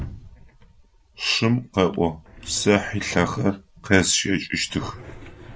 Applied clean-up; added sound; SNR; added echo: none; Drawer open or close; 17 dB; none.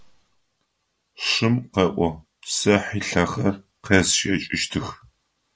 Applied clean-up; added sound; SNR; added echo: none; none; none; none.